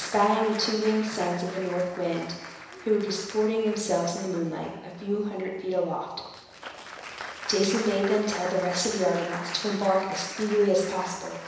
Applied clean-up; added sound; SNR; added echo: none; Applause; 13 dB; reverberation time 1.0 s.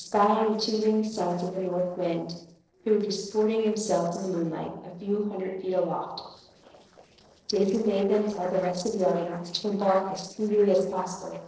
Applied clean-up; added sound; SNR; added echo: neural separator model SepFormer DNS4.